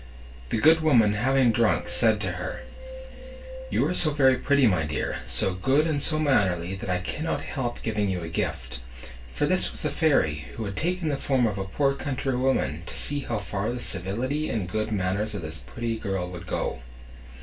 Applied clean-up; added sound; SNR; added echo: none; Glass; 17 dB; reverberation time 0.2 s.